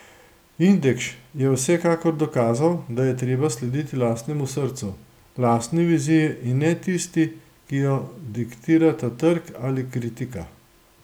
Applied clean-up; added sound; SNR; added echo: none; none; none; none.